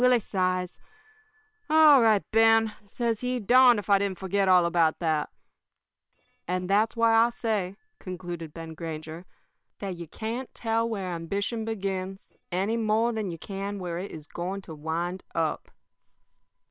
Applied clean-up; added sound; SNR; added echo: neural separator model SepFormer WHAM!.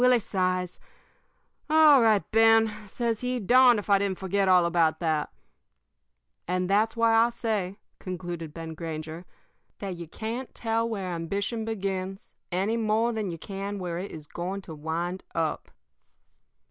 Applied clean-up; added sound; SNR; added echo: none; none; none; none.